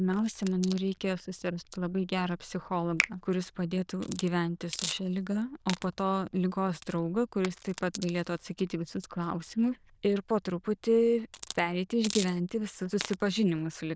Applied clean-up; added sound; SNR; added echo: neural diffusion model UNIVERSE++.